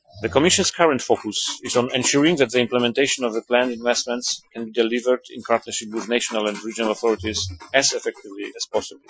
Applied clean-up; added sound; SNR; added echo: classical method Wiener filter.